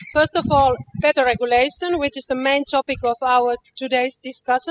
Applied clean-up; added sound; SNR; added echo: classical method spectral subtraction.